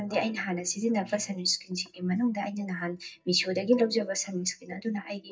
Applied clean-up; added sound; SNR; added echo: neural mask model DeepFilterNet 3.